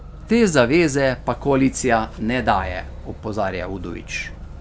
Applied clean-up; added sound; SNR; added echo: none; Motor vehicle (road); 14 dB; none.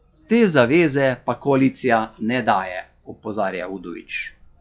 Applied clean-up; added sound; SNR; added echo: classical method log-MMSE.